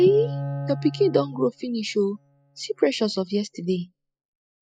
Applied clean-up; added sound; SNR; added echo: classical method spectral subtraction.